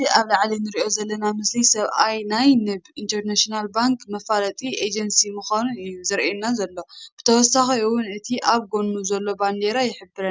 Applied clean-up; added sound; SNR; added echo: none; none; none; none.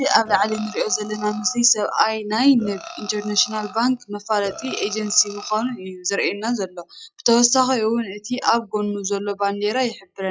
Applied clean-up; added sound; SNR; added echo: classical method log-MMSE.